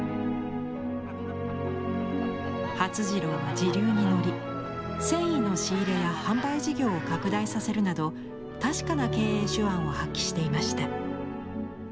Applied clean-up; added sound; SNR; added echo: none; Fowl; 18 dB; none.